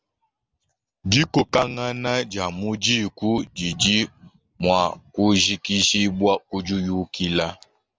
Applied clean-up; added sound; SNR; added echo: none; none; none; none.